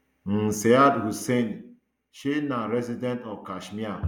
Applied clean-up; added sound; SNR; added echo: none; none; none; none.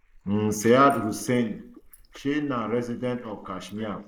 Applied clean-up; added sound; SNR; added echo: neural mask model Resemble Enhance denoiser.